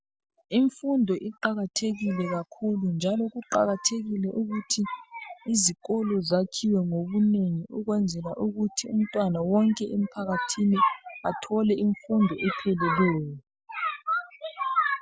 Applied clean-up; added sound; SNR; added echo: none; none; none; none.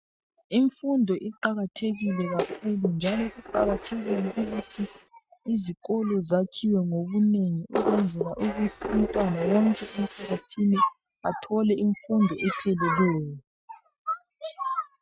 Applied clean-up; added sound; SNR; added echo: neural mask model RNNoise.